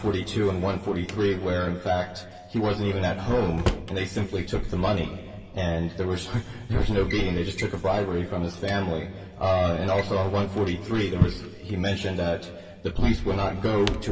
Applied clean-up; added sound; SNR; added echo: none; Drawer open or close; 10 dB; reverberation time 2.1 s.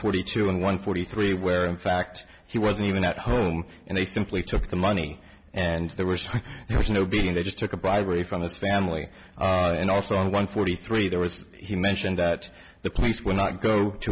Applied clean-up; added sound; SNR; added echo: none; none; none; none.